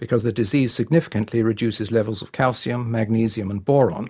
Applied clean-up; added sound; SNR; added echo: none; Bird vocalization, bird call, bird song; -2 dB; none.